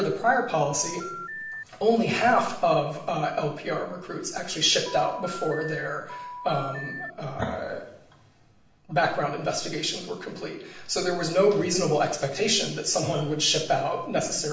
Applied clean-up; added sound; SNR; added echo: none; Telephone; 10 dB; reverberation time 0.6 s.